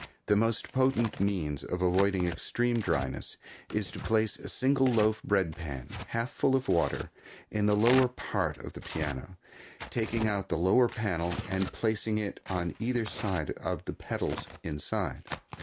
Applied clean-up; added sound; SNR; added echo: none; Tearing; 13 dB; none.